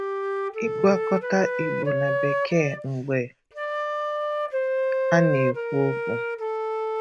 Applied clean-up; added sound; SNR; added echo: none; Wind instrument, woodwind instrument; 0 dB; none.